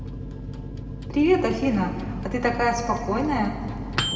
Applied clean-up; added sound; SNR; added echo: none; Microwave oven; 6 dB; reverberation time 2.5 s.